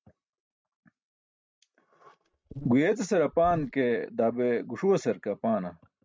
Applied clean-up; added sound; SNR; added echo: neural mask model RNNoise.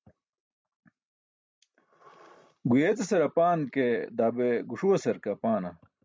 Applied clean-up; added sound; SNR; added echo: none; none; none; none.